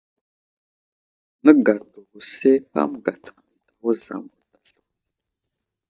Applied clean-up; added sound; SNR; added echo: neural mask model DeepFilterNet 3.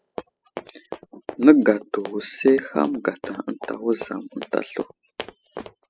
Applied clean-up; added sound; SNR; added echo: classical method spectral subtraction.